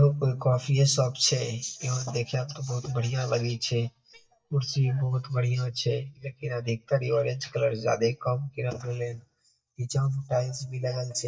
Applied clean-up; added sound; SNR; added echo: neural mask model DeepFilterNet 3.